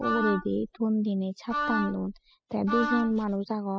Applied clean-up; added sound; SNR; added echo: classical method spectral subtraction.